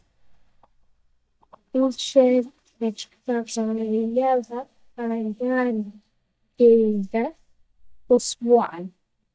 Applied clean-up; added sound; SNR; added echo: neural mask model DeepFilterNet 3.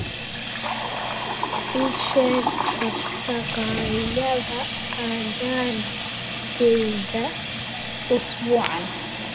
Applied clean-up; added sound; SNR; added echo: none; Sink (filling or washing) / Water tap, faucet; 0 dB; none.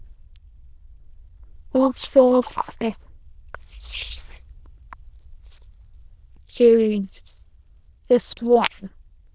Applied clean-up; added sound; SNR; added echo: neural diffusion model UNIVERSE++.